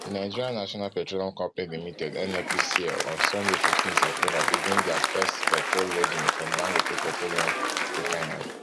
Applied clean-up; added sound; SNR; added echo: none; Applause; -4 dB; none.